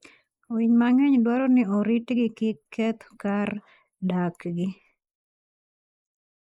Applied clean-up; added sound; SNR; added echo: neural mask model Resemble Enhance denoiser.